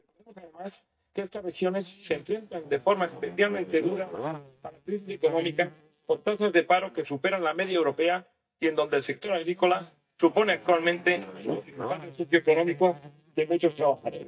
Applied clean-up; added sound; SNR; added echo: neural mask model DeepFilterNet 3.